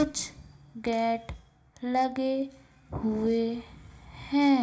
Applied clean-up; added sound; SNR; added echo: none; none; none; reverberation time 0.4 s.